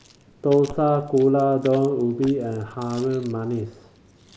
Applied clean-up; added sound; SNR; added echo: neural mask model Resemble Enhance denoiser.